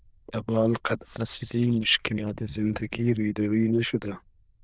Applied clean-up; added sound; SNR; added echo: neural diffusion model UNIVERSE++.